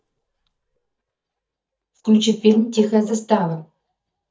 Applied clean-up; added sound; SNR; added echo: neural mask model DeepFilterNet 3.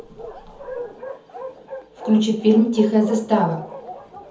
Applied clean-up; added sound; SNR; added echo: none; Bark; 14 dB; reverberation time 0.7 s.